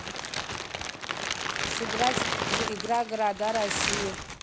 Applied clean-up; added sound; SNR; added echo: none; Crumpling, crinkling; -1 dB; none.